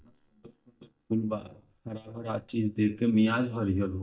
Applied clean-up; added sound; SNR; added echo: neural mask model DeepFilterNet 3.